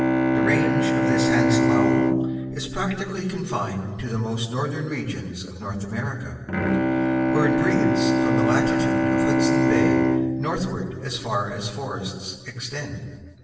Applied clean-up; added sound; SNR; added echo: none; Bowed string instrument; -4 dB; reverberation time 1.3 s.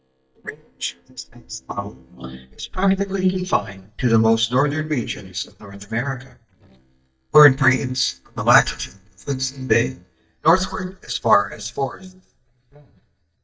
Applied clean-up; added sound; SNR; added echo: neural mask model DeepFilterNet 3.